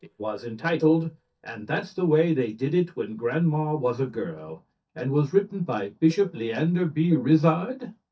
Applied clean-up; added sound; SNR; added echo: neural mask model DeepFilterNet 3.